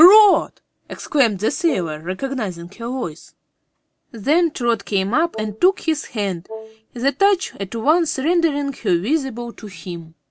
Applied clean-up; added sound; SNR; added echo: none; Wind instrument, woodwind instrument; 14 dB; none.